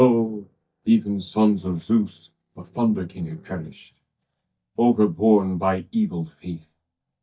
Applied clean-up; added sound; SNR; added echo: neural mask model DeepFilterNet 3.